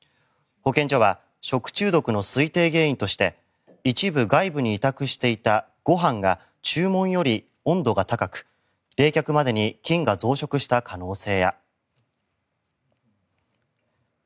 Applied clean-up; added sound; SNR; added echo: none; none; none; none.